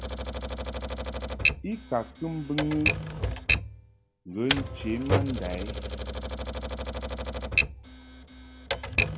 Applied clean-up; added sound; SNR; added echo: none; Typewriter; -5 dB; none.